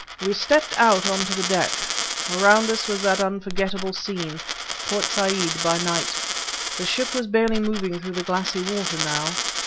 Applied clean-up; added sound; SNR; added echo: none; Coin (dropping); 4 dB; none.